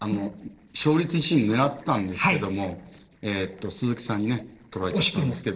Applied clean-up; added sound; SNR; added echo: neural separator model SepFormer DNS4.